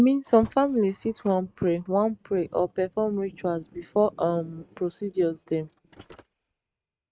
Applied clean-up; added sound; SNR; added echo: neural mask model RNNoise.